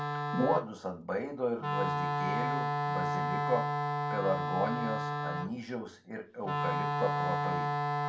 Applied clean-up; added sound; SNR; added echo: none; Wind instrument, woodwind instrument; -2 dB; reverberation time 0.3 s.